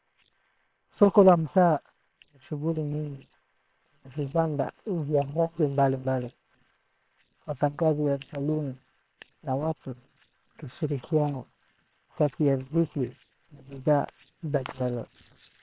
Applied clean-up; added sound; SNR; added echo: neural separator model SepFormer WHAM!.